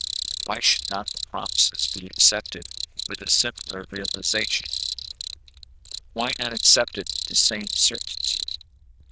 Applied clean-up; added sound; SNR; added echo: neural diffusion model UNIVERSE++.